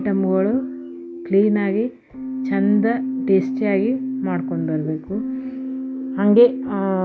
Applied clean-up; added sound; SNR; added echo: none; Keyboard (musical); 6 dB; none.